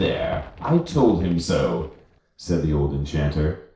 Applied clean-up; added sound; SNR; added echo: neural separator model SepFormer DNS4.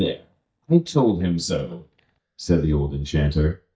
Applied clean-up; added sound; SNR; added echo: neural mask model DeepFilterNet 3.